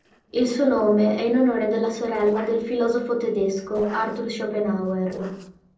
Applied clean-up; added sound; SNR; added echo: neural separator model SepFormer DNS4.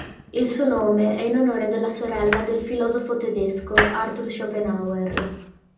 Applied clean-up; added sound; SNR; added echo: none; Domestic sounds, home sounds; 8 dB; reverberation time 0.6 s.